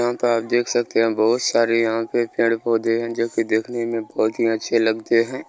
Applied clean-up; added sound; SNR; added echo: none; none; none; none.